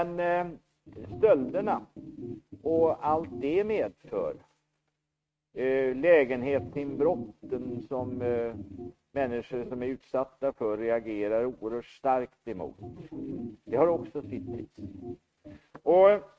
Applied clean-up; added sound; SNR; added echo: neural mask model RNNoise.